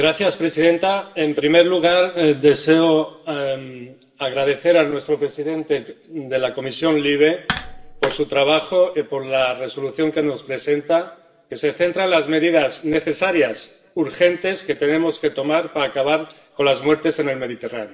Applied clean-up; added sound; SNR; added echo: none; Tap; 11 dB; reverberation time 0.9 s.